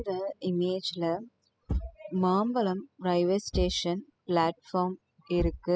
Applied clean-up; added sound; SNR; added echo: classical method spectral subtraction.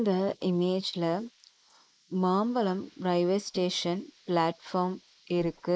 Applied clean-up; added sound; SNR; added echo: neural mask model Resemble Enhance denoiser.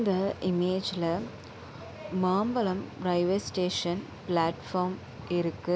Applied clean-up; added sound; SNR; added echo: none; none; none; none.